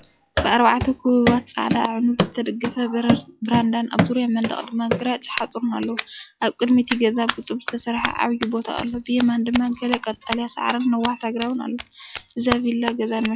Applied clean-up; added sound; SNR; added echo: classical method log-MMSE.